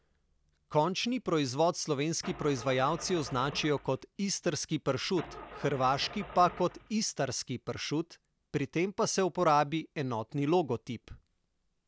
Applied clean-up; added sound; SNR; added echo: none; Engine starting / Car; 14 dB; none.